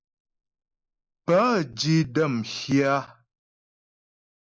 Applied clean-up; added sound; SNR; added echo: neural mask model Resemble Enhance denoiser.